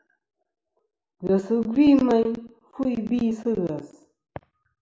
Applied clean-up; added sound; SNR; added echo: none; none; none; none.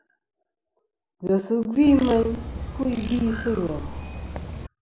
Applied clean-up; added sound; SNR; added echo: none; Bird; 8 dB; none.